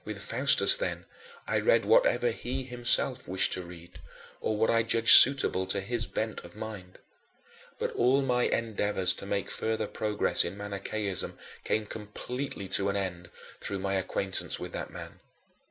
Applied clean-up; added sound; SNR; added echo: none; none; none; none.